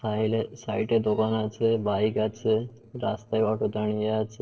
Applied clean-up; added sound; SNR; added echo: neural separator model SepFormer DNS4.